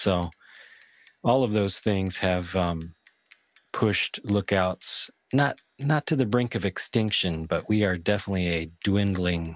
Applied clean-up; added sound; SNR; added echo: none; Bicycle; 17 dB; none.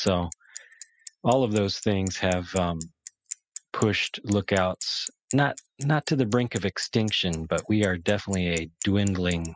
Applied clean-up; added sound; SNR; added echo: classical method spectral subtraction.